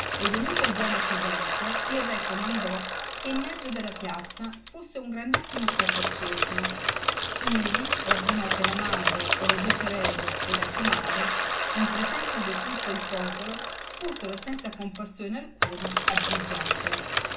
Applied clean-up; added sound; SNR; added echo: none; Bicycle; -5 dB; reverberation time 0.1 s.